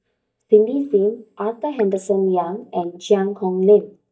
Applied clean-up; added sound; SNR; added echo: neural mask model DeepFilterNet 3.